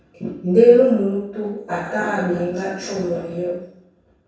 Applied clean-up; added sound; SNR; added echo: none; none; none; reverberation time 0.7 s.